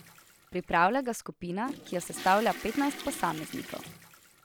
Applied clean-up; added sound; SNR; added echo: none; Toilet flush / Water; 14 dB; none.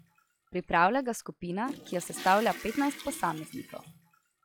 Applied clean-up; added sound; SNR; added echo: classical method log-MMSE.